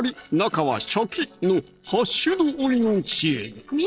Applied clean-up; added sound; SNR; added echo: neural separator model SepFormer DNS4.